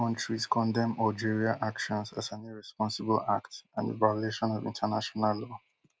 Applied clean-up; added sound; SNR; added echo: none; none; none; none.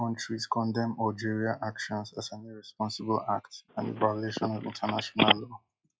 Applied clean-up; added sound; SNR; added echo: classical method log-MMSE.